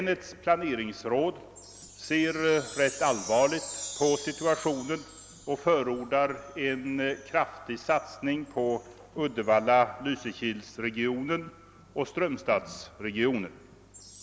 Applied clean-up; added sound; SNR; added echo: none; Chime; 17 dB; none.